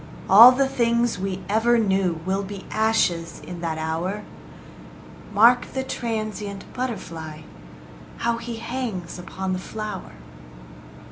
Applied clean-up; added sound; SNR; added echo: none; none; none; none.